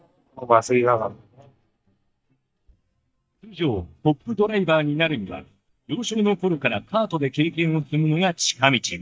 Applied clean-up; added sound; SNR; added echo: neural mask model DeepFilterNet 3.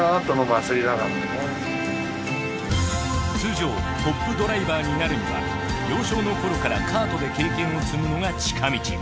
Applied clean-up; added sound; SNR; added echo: none; Bowed string instrument; 10 dB; none.